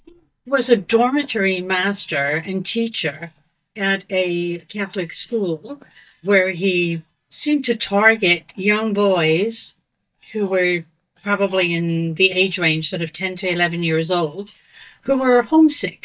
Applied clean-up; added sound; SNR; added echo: neural mask model DeepFilterNet 3.